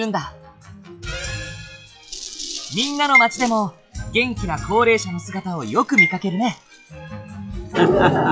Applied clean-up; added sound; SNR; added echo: classical method log-MMSE.